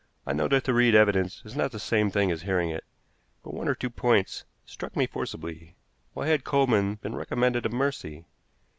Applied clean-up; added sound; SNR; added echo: none; none; none; none.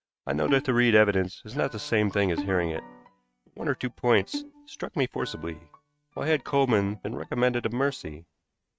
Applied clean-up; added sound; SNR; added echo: neural mask model RNNoise.